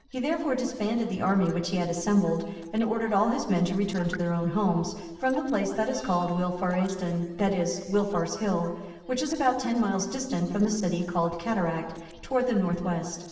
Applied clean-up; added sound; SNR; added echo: neural separator model SepFormer DNS4.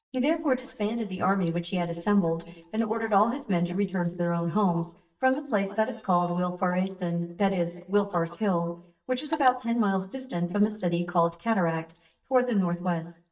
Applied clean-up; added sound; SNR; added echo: neural mask model DeepFilterNet 3.